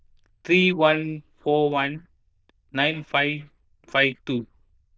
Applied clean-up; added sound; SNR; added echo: neural diffusion model UNIVERSE++.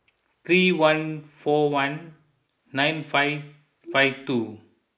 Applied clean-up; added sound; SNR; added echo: neural mask model Resemble Enhance denoiser.